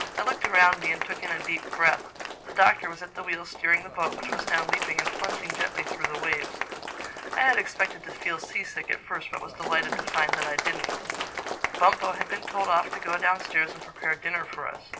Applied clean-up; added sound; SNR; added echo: none; Applause; 6 dB; none.